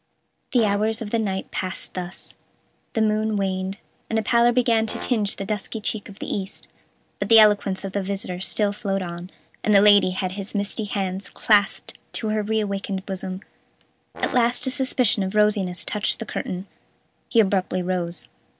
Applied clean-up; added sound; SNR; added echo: none; Brass instrument; 18 dB; none.